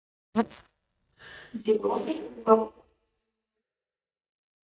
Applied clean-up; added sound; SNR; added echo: neural mask model DeepFilterNet 3.